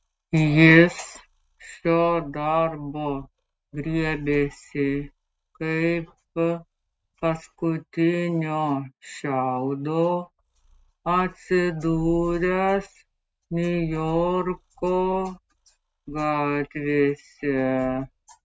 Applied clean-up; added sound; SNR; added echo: neural mask model RNNoise.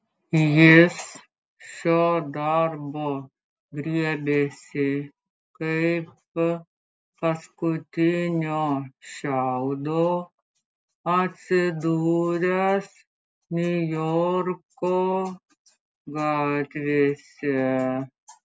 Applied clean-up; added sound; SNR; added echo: none; none; none; none.